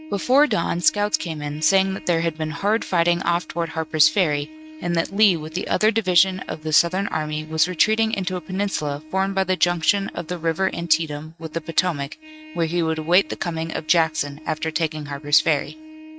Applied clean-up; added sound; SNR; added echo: neural mask model RNNoise.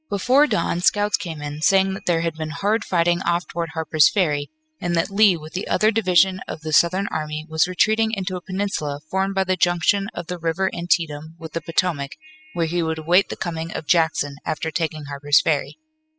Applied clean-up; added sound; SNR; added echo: classical method spectral subtraction.